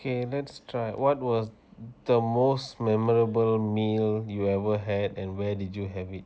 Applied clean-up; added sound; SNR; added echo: none; none; none; none.